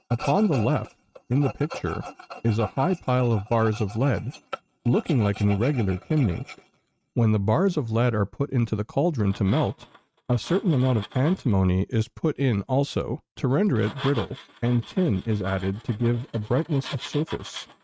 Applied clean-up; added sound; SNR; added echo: neural mask model RNNoise.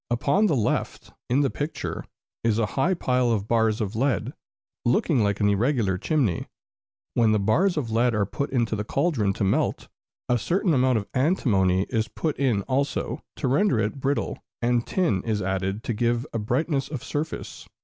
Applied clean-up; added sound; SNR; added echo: none; none; none; none.